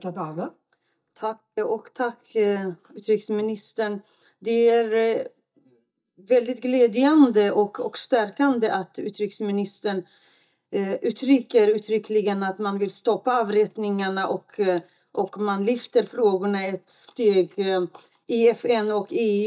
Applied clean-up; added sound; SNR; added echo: neural mask model DeepFilterNet 3.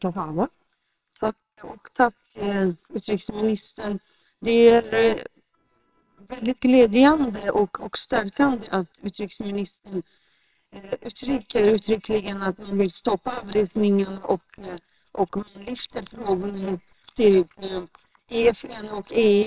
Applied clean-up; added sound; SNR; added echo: neural separator model SepFormer WHAMR!.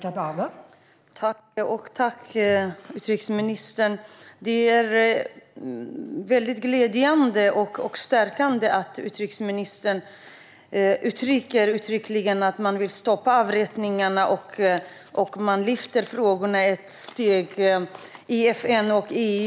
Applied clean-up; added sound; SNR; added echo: none; none; none; none.